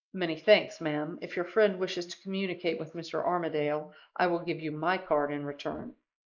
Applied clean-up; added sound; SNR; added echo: neural mask model Resemble Enhance denoiser.